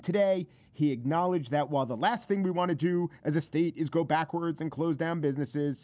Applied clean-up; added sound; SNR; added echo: none; none; none; none.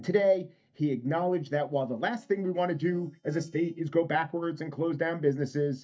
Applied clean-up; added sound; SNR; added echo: neural mask model DeepFilterNet 3.